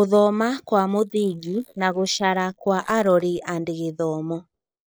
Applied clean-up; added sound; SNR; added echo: neural mask model Resemble Enhance denoiser.